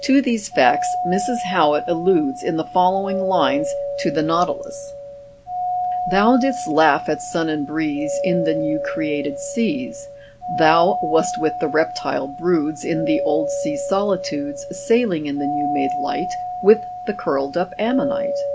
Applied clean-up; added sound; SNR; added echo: none; Doorbell; 5 dB; none.